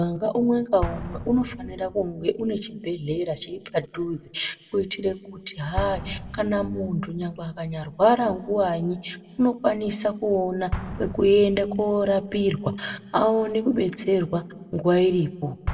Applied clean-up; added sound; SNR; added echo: none; Explosion; 15 dB; reverberation time 0.8 s.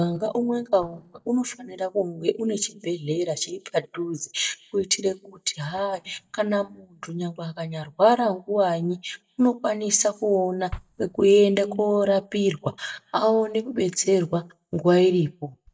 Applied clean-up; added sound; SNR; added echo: neural mask model DeepFilterNet 3.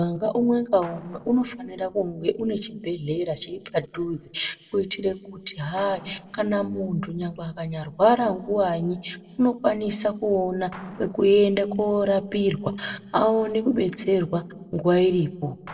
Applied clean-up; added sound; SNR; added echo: neural separator model SepFormer DNS4.